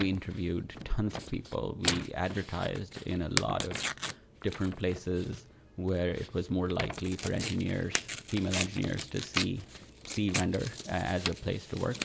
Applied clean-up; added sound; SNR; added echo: none; Tearing; 6 dB; none.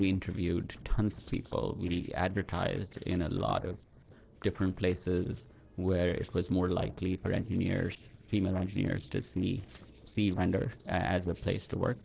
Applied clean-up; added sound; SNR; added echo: neural separator model SepFormer DNS4.